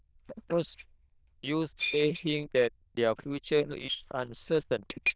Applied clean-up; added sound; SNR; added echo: neural diffusion model UNIVERSE++.